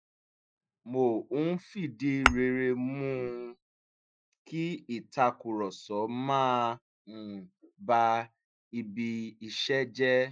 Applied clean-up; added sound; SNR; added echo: classical method Wiener filter.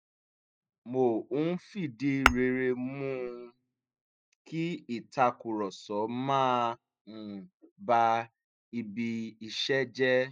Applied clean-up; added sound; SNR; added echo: classical method spectral subtraction.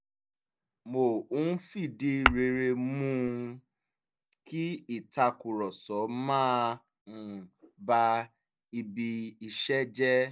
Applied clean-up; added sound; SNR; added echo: none; Tap / Glass; 1 dB; none.